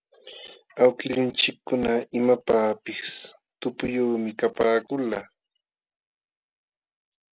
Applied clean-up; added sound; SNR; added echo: none; none; none; none.